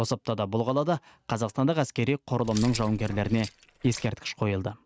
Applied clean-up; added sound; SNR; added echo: neural mask model RNNoise.